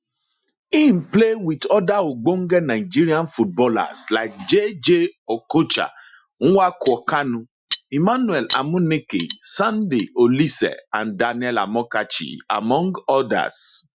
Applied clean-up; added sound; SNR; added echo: classical method Wiener filter.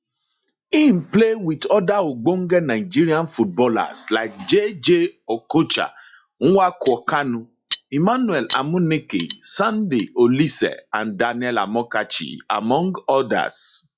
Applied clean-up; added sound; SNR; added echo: classical method log-MMSE.